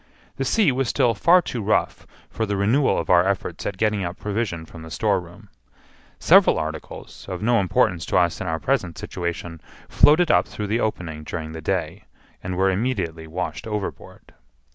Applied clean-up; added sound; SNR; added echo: none; none; none; none.